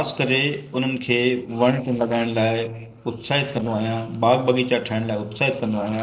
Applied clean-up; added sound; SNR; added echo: neural separator model SepFormer DNS4.